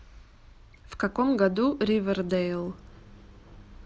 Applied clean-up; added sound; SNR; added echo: none; none; none; none.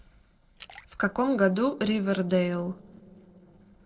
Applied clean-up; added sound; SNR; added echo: neural separator model SepFormer DNS4.